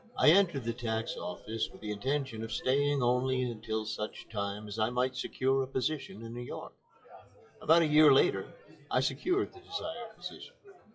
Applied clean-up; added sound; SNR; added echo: classical method WPE with log-MMSE.